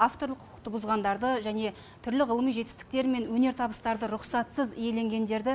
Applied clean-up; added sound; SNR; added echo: none; none; none; none.